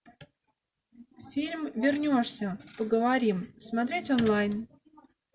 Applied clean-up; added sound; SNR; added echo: none; none; none; none.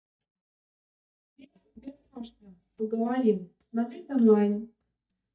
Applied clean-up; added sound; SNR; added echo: neural mask model DeepFilterNet 3.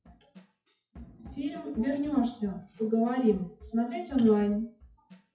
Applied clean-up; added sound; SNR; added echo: classical method WPE with log-MMSE.